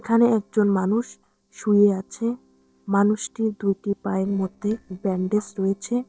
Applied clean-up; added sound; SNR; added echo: neural separator model SepFormer DNS4.